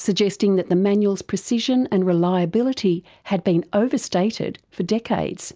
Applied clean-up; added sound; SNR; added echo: none; none; none; none.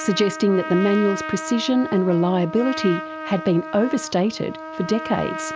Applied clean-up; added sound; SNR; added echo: none; Trumpet; 10 dB; none.